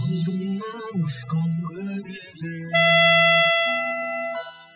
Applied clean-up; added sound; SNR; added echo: classical method spectral subtraction.